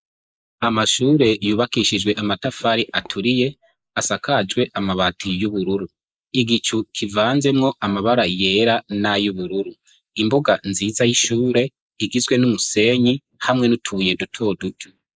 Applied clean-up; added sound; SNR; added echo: neural mask model Resemble Enhance denoiser.